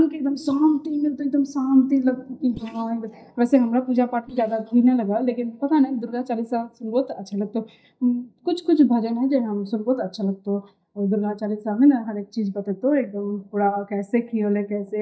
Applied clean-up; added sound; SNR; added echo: neural mask model DeepFilterNet 3.